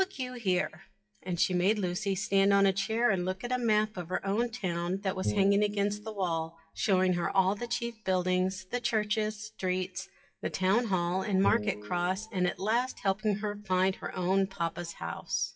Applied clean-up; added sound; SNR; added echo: classical method WPE with log-MMSE.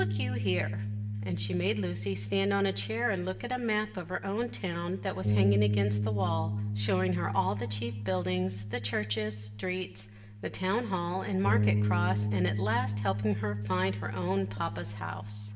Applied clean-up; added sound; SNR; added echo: none; Bass guitar; 1 dB; reverberation time 0.6 s.